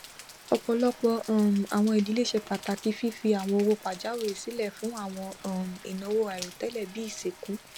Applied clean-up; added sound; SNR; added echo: none; Rain; 18 dB; none.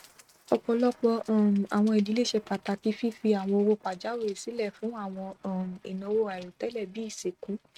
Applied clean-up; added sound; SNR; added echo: neural mask model RNNoise.